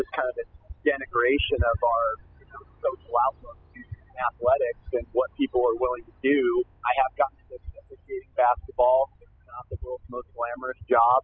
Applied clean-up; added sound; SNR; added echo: classical method spectral subtraction.